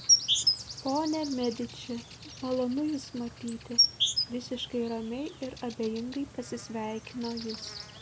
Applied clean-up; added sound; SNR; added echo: none; Insect; -1 dB; none.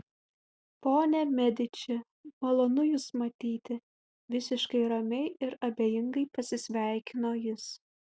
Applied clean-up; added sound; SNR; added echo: none; none; none; none.